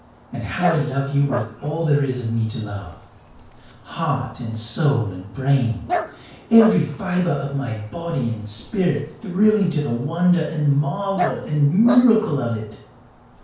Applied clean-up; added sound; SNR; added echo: none; Dog; 12 dB; reverberation time 0.5 s.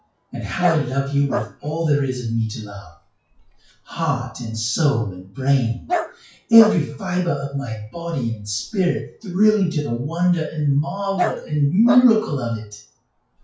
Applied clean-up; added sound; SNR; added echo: classical method WPE with log-MMSE.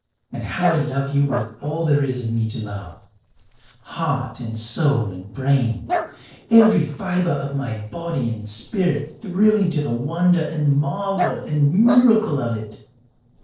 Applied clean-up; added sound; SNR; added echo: neural separator model SepFormer DNS4.